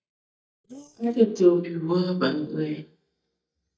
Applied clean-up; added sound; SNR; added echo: neural mask model DeepFilterNet 3.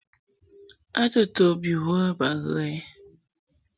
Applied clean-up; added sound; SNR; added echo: none; none; none; none.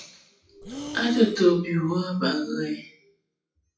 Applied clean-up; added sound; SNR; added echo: classical method WPE with log-MMSE.